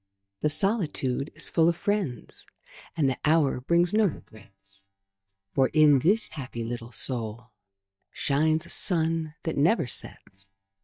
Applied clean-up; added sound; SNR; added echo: neural mask model DeepFilterNet 3.